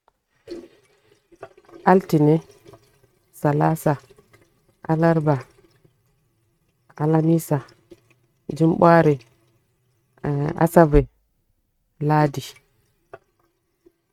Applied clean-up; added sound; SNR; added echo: neural mask model RNNoise.